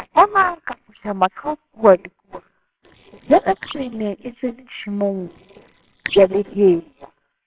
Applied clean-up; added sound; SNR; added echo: neural separator model SepFormer WHAMR!.